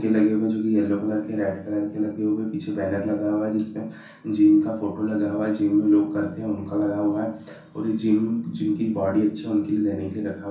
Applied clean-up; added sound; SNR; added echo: none; none; none; reverberation time 0.6 s.